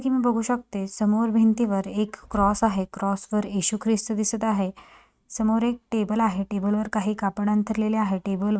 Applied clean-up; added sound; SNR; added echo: neural mask model RNNoise.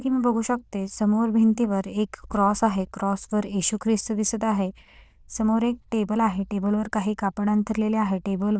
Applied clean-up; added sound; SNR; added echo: neural diffusion model UNIVERSE++.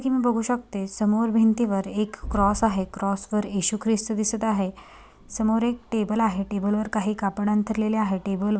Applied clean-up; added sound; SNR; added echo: none; Boom; 14 dB; none.